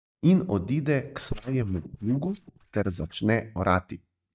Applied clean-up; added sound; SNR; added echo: neural mask model DeepFilterNet 3.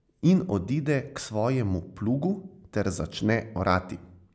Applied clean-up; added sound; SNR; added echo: none; none; none; none.